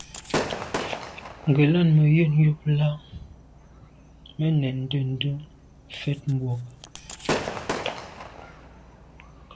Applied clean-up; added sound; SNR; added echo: none; Gunshot, gunfire / Fireworks; 10 dB; none.